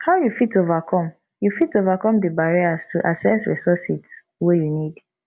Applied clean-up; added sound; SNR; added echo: none; none; none; none.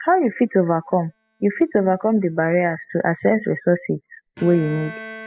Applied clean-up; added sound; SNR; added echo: classical method spectral subtraction.